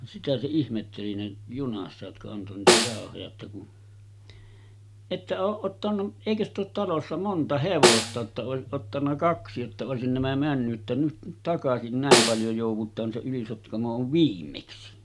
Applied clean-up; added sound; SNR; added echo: none; Snare drum; -4 dB; none.